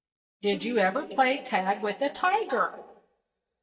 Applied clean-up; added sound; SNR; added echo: neural mask model DeepFilterNet 3.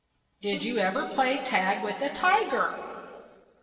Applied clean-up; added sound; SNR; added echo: neural separator model SepFormer DNS4.